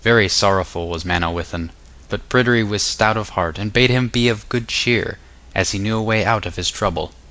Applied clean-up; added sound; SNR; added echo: none; none; none; none.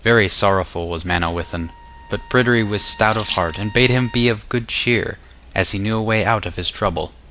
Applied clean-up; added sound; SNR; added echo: none; Sink (filling or washing) / Water tap, faucet + Trumpet; 17 dB; none.